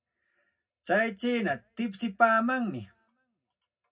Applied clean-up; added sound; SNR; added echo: none; none; none; reverberation time 0.2 s.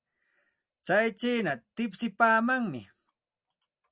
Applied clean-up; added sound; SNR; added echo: none; none; none; none.